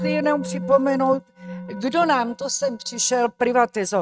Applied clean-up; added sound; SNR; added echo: neural mask model RNNoise.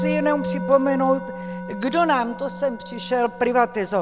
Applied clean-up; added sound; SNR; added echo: none; Musical instrument; 8 dB; none.